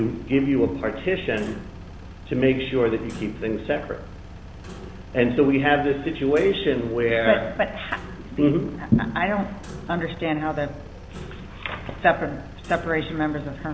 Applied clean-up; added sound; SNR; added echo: none; Engine + Clock; 15 dB; none.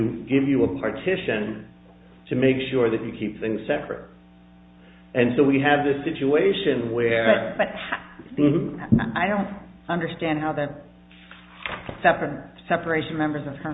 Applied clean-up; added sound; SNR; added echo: none; none; none; none.